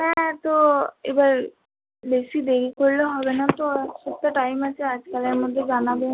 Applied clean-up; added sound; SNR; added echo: none; none; none; none.